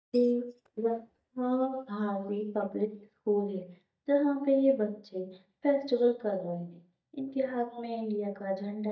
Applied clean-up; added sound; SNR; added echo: neural mask model DeepFilterNet 3.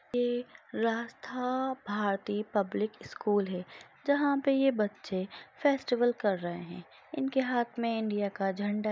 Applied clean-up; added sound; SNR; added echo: none; none; none; none.